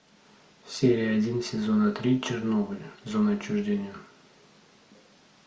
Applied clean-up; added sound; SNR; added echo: none; none; none; none.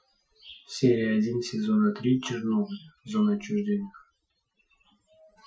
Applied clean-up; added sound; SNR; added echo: classical method Wiener filter.